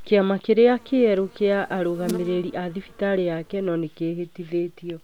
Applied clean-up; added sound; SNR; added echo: none; Insect; 17 dB; none.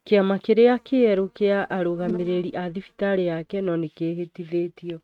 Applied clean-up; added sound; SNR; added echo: neural mask model RNNoise.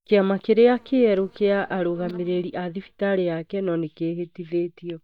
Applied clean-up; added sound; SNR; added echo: neural mask model DeepFilterNet 3.